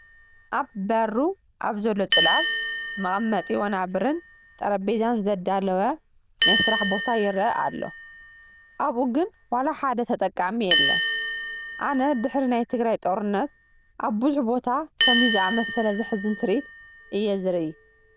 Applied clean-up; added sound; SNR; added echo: neural diffusion model UNIVERSE++.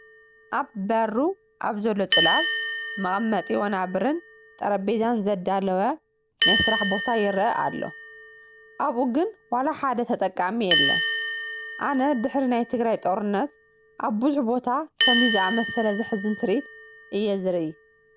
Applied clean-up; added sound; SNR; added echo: none; Bell; 3 dB; none.